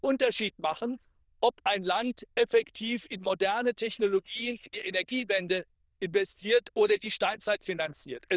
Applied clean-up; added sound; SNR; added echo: neural diffusion model UNIVERSE++.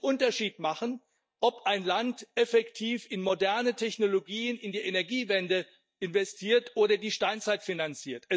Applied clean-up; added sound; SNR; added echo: neural mask model DeepFilterNet 3.